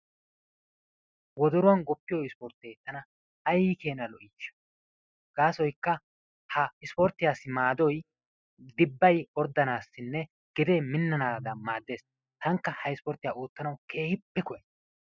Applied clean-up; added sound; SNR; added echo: classical method spectral subtraction.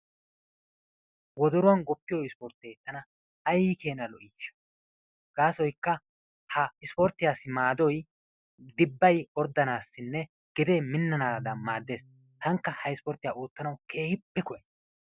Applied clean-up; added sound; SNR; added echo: none; Piano; 16 dB; none.